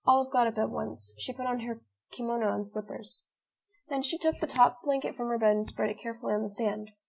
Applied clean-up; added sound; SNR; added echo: none; none; none; none.